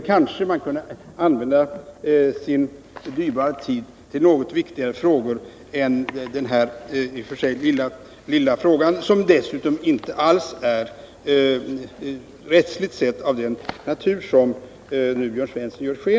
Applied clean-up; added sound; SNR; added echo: none; none; none; none.